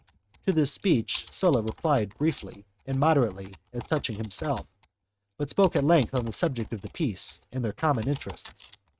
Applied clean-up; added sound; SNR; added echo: neural mask model RNNoise.